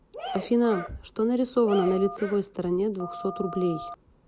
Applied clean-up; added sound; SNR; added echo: none; Telephone + Cheering; 12 dB; none.